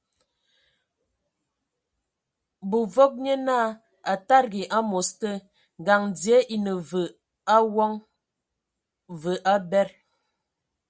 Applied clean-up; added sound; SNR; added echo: none; none; none; none.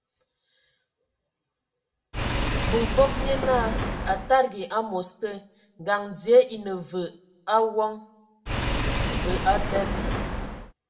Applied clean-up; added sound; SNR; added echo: none; Engine / Car; 0 dB; reverberation time 0.4 s.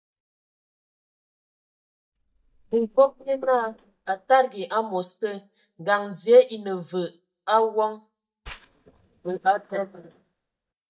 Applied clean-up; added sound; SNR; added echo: neural mask model DeepFilterNet 3.